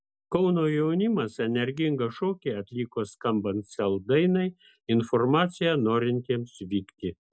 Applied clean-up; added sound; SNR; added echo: none; none; none; none.